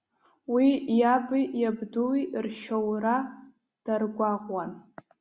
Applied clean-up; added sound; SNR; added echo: none; none; none; none.